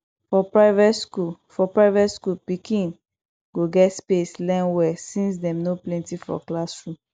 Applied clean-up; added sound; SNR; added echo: none; none; none; none.